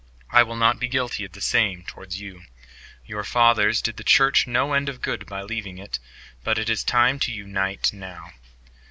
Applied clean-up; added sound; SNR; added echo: none; none; none; none.